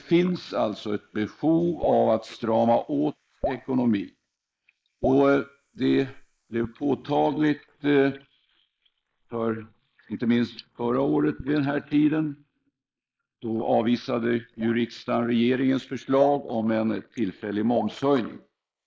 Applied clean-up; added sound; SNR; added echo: neural mask model Resemble Enhance denoiser.